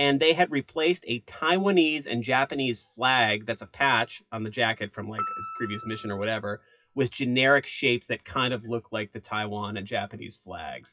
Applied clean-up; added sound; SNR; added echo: classical method WPE with log-MMSE.